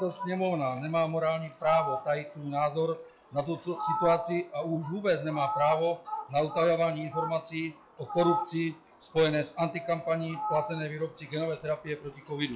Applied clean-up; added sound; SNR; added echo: classical method log-MMSE.